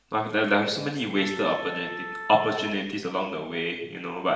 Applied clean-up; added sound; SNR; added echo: none; Wind instrument, woodwind instrument; 12 dB; reverberation time 0.9 s.